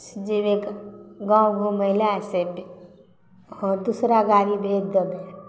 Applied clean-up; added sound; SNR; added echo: none; none; none; none.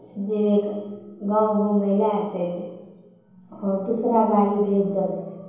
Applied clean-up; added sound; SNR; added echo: none; none; none; reverberation time 2.2 s.